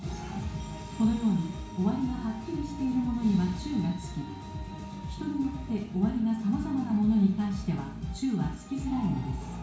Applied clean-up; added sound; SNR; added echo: none; none; none; reverberation time 0.6 s.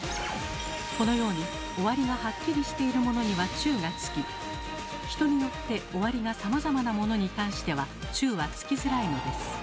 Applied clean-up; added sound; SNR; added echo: none; none; none; none.